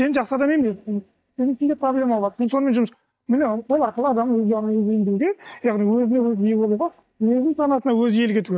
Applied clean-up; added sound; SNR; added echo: neural mask model DeepFilterNet 3.